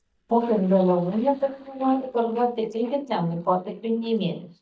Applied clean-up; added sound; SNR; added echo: neural mask model DeepFilterNet 3.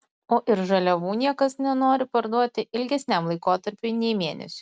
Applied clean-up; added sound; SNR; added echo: none; none; none; none.